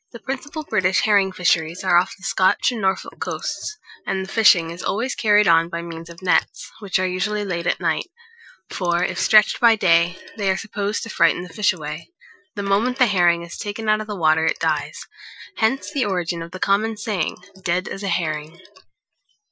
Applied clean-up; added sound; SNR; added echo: classical method Wiener filter.